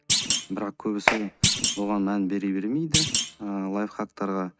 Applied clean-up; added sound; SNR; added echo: neural mask model RNNoise.